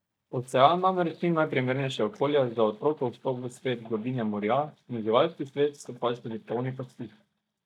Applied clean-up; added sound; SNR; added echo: neural mask model DeepFilterNet 3.